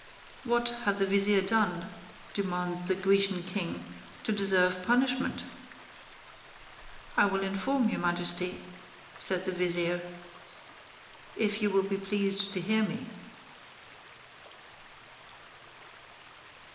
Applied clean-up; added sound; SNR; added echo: none; Stream; 19 dB; reverberation time 0.8 s.